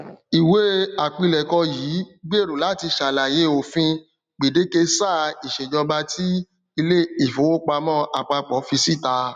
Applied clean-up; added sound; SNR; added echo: none; none; none; none.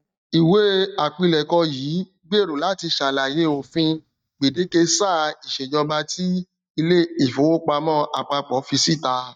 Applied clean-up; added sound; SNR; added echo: neural mask model DeepFilterNet 3.